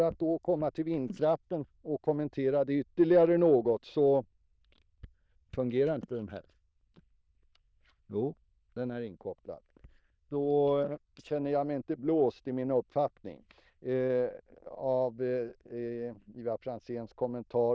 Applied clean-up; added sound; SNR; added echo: neural diffusion model UNIVERSE++.